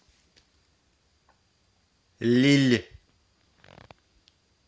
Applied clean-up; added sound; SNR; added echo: none; none; none; none.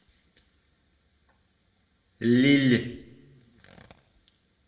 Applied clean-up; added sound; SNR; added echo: none; none; none; reverberation time 0.7 s.